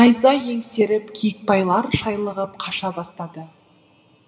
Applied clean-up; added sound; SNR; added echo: none; none; none; reverberation time 2.9 s.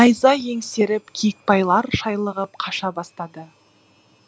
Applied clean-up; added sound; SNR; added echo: none; none; none; none.